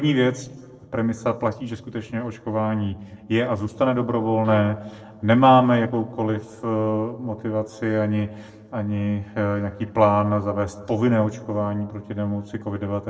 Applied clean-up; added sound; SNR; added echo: neural separator model SepFormer DNS4.